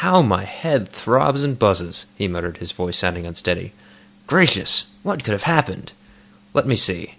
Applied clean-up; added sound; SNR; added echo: none; none; none; none.